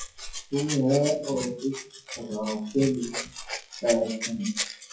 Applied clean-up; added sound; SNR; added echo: classical method WPE with log-MMSE.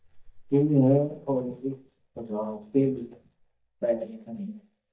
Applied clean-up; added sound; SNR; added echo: neural mask model DeepFilterNet 3.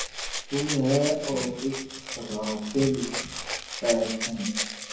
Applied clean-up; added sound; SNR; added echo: none; Rattle (instrument); 6 dB; reverberation time 1.2 s.